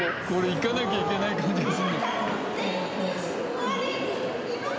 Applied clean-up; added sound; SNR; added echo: none; none; none; none.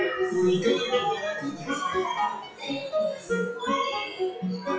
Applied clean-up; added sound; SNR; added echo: classical method WPE with log-MMSE.